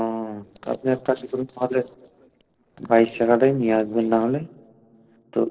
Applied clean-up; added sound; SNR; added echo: neural separator model SepFormer DNS4.